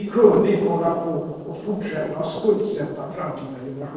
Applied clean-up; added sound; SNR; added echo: neural separator model SepFormer DNS4.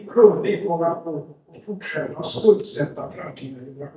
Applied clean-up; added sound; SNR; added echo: neural mask model DeepFilterNet 3.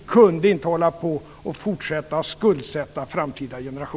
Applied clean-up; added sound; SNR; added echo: none; none; none; none.